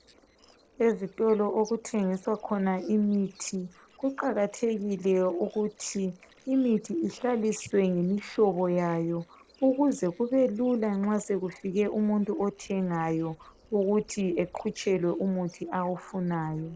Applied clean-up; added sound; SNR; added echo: neural separator model SepFormer DNS4.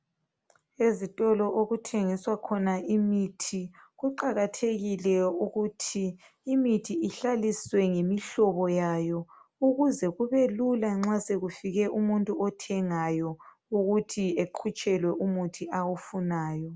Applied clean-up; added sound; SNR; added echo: none; none; none; none.